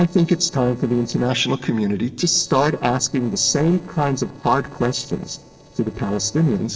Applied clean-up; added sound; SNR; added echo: neural separator model SepFormer DNS4.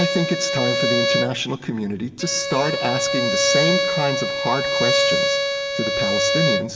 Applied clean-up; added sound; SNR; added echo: none; Bowed string instrument; -3 dB; reverberation time 1.8 s.